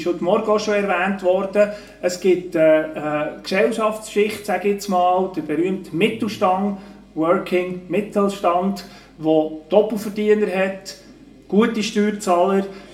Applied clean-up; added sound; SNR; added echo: none; none; none; reverberation time 0.5 s.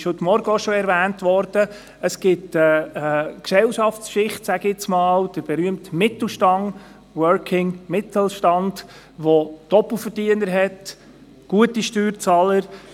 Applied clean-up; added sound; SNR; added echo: none; none; none; none.